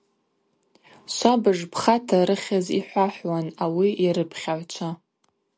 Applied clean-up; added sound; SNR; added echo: none; none; none; none.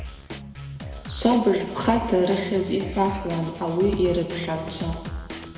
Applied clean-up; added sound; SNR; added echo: none; Drum kit; 10 dB; reverberation time 2.5 s.